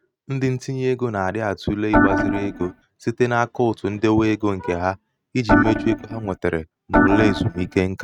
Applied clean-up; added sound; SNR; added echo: neural mask model RNNoise.